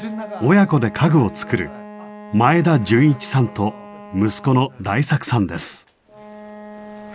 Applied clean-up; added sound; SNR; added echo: none; Wind instrument, woodwind instrument; 19 dB; none.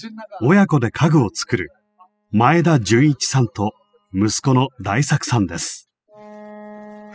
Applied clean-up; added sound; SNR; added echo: classical method spectral subtraction.